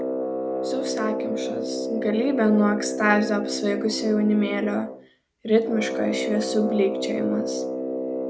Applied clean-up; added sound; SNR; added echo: none; Brass instrument; 3 dB; none.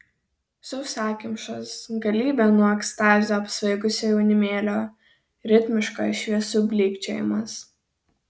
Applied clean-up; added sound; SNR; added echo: none; none; none; none.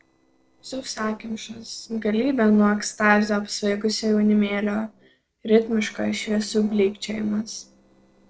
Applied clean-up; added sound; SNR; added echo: neural separator model SepFormer DNS4.